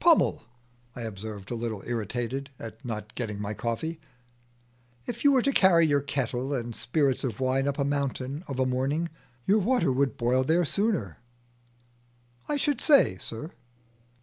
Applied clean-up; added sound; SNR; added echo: none; none; none; none.